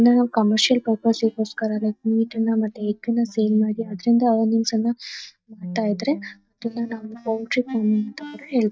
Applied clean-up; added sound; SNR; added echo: neural mask model DeepFilterNet 3.